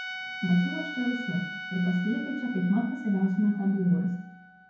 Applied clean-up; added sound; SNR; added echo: none; Trumpet; 11 dB; reverberation time 0.9 s.